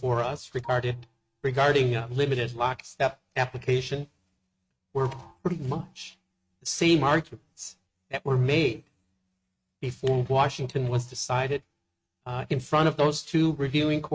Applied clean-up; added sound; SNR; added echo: neural mask model RNNoise.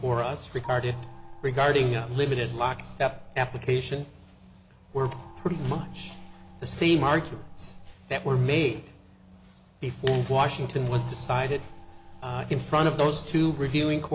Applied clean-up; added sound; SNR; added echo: none; Gong; 18 dB; none.